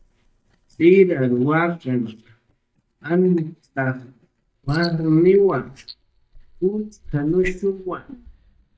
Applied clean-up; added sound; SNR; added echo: neural mask model DeepFilterNet 3.